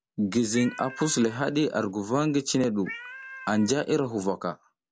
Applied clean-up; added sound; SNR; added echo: none; Cat; 16 dB; none.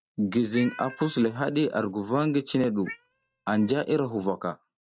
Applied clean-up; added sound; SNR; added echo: neural mask model RNNoise.